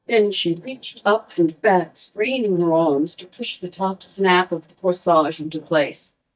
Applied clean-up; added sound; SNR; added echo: neural mask model DeepFilterNet 3.